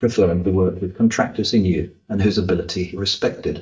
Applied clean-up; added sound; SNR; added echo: neural mask model DeepFilterNet 3.